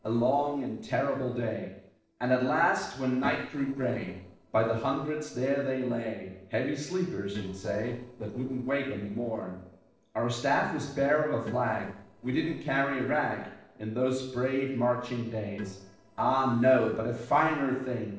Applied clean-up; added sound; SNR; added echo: neural separator model SepFormer DNS4.